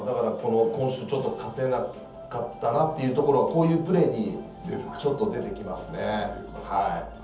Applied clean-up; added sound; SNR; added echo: none; none; none; reverberation time 0.7 s.